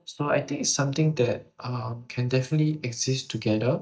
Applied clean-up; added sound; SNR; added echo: neural mask model DeepFilterNet 3.